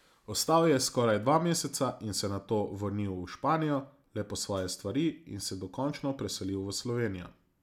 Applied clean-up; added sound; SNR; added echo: none; none; none; none.